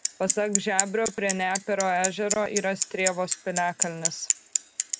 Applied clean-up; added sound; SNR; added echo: none; Bicycle; 2 dB; none.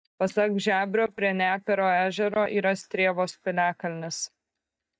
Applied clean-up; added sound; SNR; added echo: neural mask model DeepFilterNet 3.